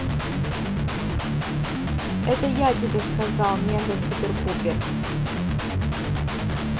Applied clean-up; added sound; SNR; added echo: none; Guitar; -4 dB; none.